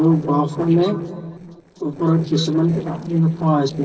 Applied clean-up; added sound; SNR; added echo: neural separator model SepFormer DNS4.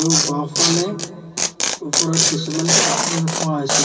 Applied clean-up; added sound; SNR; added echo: none; Tearing; -3 dB; reverberation time 3.0 s.